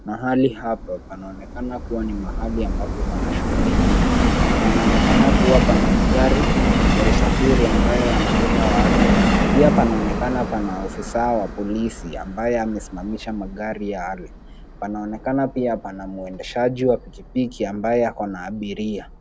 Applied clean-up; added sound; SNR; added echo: none; Subway, metro, underground; -3 dB; none.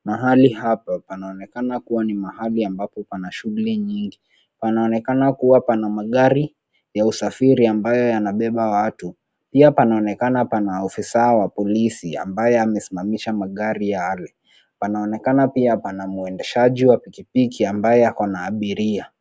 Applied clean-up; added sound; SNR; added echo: none; none; none; none.